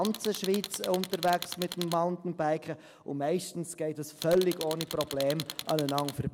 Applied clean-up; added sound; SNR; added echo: none; Tools; 10 dB; none.